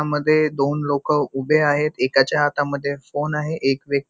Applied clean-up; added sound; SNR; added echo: none; none; none; none.